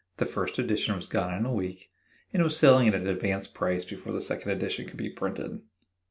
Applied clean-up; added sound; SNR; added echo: none; none; none; none.